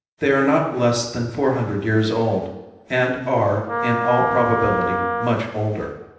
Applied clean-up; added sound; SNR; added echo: none; Wind instrument, woodwind instrument; 3 dB; reverberation time 0.9 s.